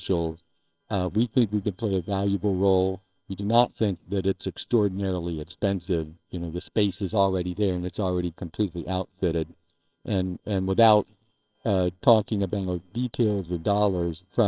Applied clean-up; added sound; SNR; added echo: neural separator model SepFormer WHAMR!.